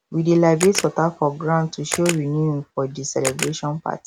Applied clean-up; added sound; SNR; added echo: none; Camera; 12 dB; none.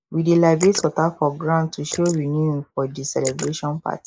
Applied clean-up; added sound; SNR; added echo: neural mask model Resemble Enhance denoiser.